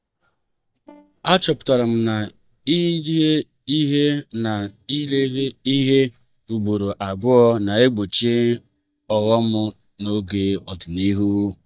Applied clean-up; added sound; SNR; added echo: neural mask model DeepFilterNet 3.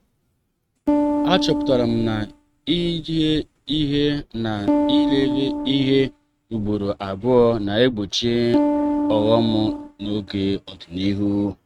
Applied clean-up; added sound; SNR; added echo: neural mask model RNNoise.